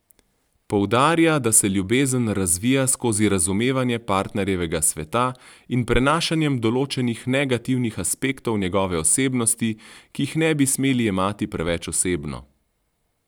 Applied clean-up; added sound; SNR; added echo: none; none; none; none.